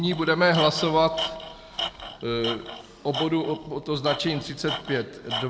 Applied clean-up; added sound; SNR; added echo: none; Tools; 9 dB; none.